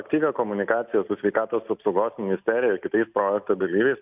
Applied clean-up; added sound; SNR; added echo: none; none; none; none.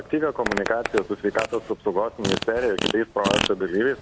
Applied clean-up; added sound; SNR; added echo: none; Fart; 5 dB; none.